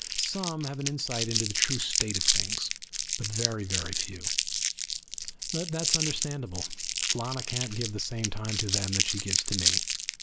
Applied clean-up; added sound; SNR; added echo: none; Crumpling, crinkling; -3 dB; none.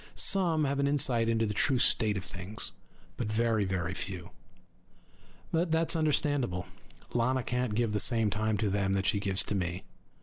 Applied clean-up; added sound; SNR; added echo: none; none; none; none.